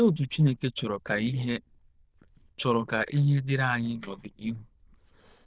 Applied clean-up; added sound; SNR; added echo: neural diffusion model UNIVERSE++.